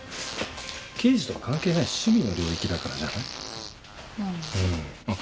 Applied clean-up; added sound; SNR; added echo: none; Fart; 13 dB; none.